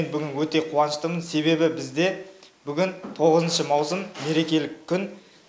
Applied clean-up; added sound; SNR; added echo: none; none; none; none.